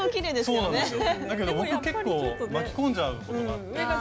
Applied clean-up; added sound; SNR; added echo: none; none; none; none.